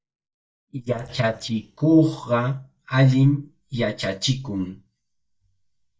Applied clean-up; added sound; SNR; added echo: neural mask model DeepFilterNet 3.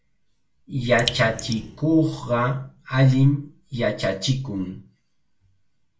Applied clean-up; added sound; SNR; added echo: none; Raindrop; 9 dB; reverberation time 0.3 s.